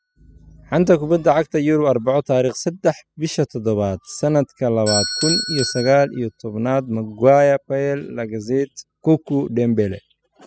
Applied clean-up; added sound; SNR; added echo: classical method spectral subtraction.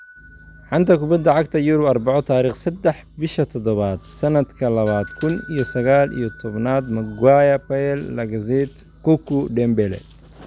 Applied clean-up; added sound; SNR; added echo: none; Bell / Doorbell; 13 dB; none.